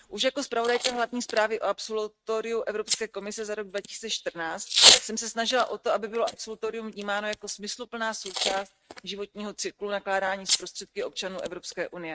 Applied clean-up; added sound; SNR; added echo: neural mask model RNNoise.